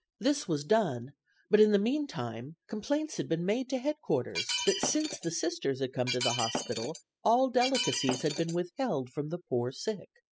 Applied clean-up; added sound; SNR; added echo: classical method spectral subtraction.